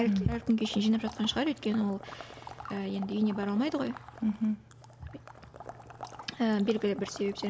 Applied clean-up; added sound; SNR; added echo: none; Water / Liquid; 17 dB; none.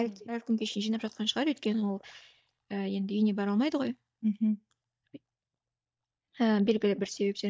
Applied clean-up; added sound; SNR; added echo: neural mask model DeepFilterNet 3.